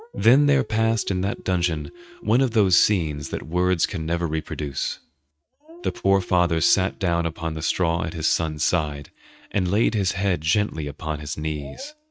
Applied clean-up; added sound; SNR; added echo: neural mask model RNNoise.